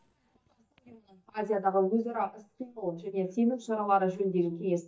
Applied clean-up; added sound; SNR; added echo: neural mask model DeepFilterNet 3.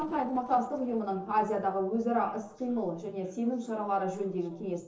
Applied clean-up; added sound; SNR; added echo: neural separator model SepFormer DNS4.